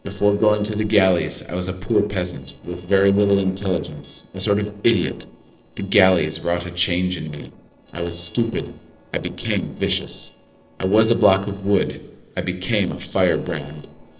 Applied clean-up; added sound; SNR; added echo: neural separator model SepFormer DNS4.